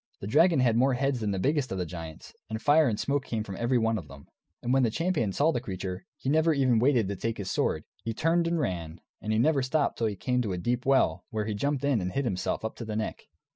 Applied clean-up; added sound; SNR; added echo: none; none; none; none.